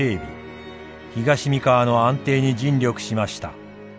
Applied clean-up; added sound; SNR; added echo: none; none; none; none.